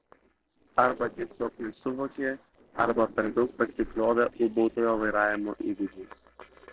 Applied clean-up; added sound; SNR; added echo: neural separator model SepFormer DNS4.